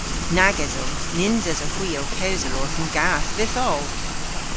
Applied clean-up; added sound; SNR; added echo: none; Rain; -1 dB; none.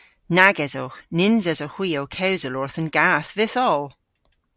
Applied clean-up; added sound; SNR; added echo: none; none; none; none.